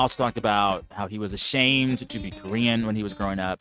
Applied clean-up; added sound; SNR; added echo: neural mask model RNNoise.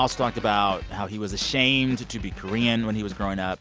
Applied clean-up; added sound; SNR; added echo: none; none; none; none.